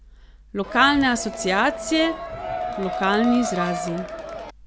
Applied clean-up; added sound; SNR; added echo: none; Crowd; 7 dB; none.